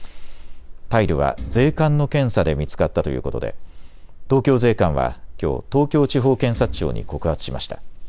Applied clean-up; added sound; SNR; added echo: none; Thump, thud; 14 dB; none.